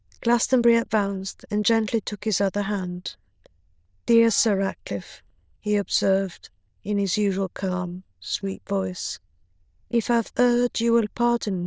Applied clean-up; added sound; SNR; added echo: neural diffusion model UNIVERSE++.